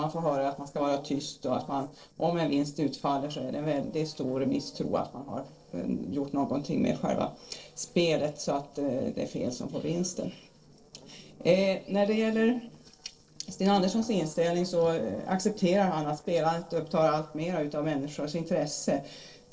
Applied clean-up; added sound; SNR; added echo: neural separator model SepFormer DNS4.